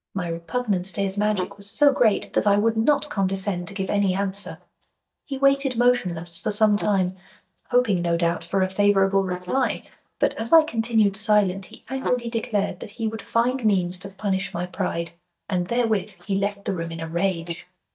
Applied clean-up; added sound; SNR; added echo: neural mask model DeepFilterNet 3.